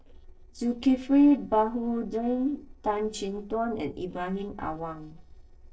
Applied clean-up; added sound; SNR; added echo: neural separator model SepFormer DNS4.